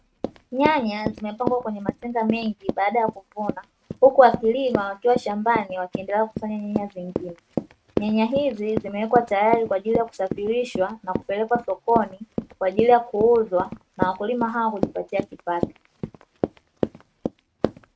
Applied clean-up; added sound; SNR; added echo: neural mask model RNNoise.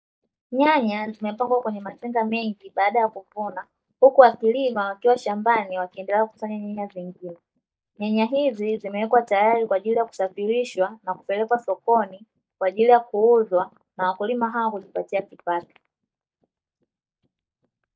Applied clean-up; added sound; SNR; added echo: neural mask model DeepFilterNet 3.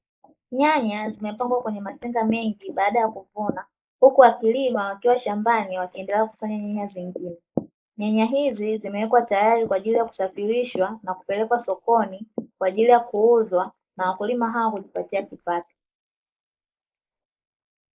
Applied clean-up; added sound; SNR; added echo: neural mask model Resemble Enhance denoiser.